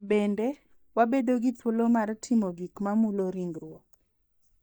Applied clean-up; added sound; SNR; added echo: neural mask model DeepFilterNet 3.